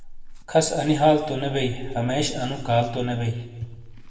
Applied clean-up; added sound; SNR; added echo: none; Chewing, mastication / Livestock, farm animals, working animals; 13 dB; reverberation time 1.2 s.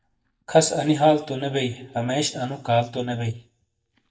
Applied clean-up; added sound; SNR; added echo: neural mask model DeepFilterNet 3.